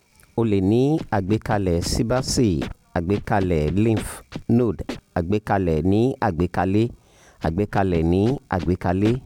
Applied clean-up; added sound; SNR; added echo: none; Scratching (performance technique); 16 dB; none.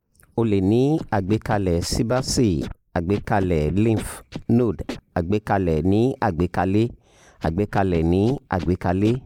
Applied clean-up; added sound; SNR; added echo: neural mask model Resemble Enhance denoiser.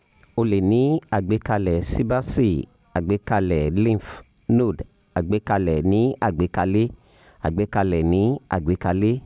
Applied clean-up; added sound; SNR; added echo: none; none; none; none.